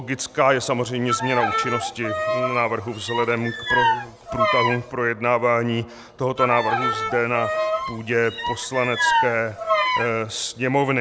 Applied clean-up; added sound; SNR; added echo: none; Bowed string instrument; 0 dB; none.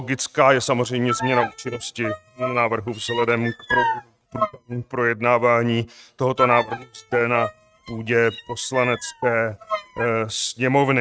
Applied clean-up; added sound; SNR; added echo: neural mask model RNNoise.